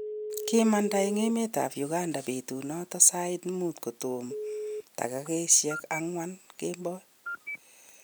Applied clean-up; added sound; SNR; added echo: none; Telephone; 11 dB; none.